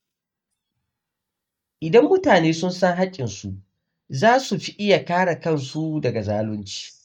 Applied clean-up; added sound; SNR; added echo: neural mask model DeepFilterNet 3.